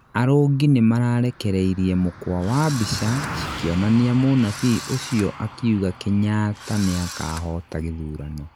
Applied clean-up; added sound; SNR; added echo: none; Car passing by + Engine / Drill; 14 dB; none.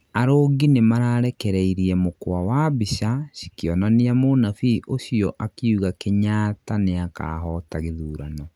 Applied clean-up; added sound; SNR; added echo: none; none; none; none.